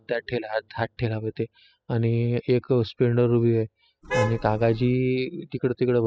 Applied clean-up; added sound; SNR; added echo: classical method spectral subtraction.